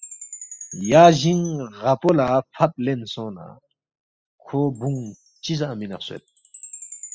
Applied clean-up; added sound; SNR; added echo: classical method spectral subtraction.